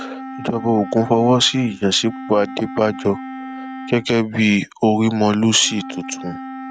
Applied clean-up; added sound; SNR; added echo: neural mask model RNNoise.